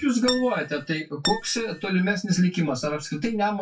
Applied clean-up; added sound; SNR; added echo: classical method WPE with log-MMSE.